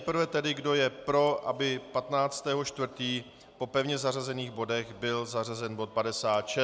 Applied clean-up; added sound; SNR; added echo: none; none; none; none.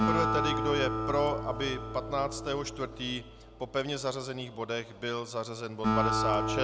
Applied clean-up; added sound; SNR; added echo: none; Acoustic guitar; 0 dB; none.